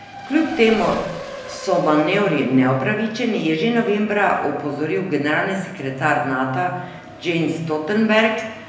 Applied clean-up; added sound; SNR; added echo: none; Race car, auto racing; 17 dB; reverberation time 0.9 s.